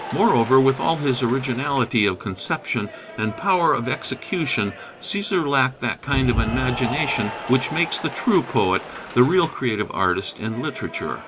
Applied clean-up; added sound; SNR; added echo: none; Applause / Cheering; 11 dB; none.